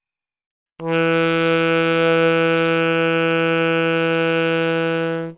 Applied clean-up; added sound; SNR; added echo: neural separator model SepFormer WHAMR!.